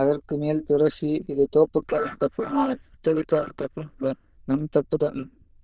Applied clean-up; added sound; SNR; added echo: neural diffusion model UNIVERSE++.